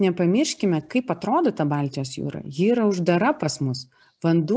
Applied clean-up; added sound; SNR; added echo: none; none; none; none.